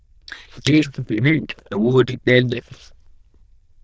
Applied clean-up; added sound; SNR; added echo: neural diffusion model UNIVERSE++.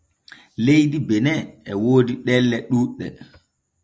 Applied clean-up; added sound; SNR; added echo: none; none; none; none.